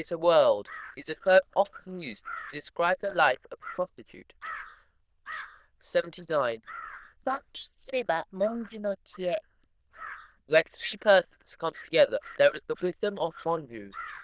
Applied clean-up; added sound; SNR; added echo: neural diffusion model UNIVERSE++.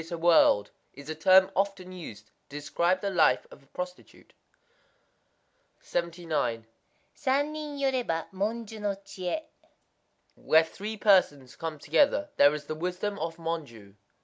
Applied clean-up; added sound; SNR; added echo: none; none; none; none.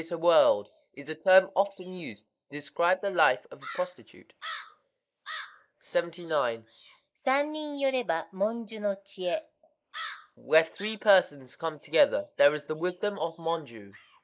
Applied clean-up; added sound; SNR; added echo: neural mask model Resemble Enhance denoiser.